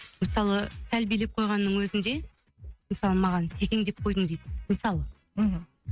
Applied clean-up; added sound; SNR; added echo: neural mask model RNNoise.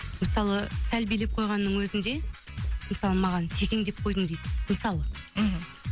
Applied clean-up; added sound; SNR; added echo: none; Run; 19 dB; none.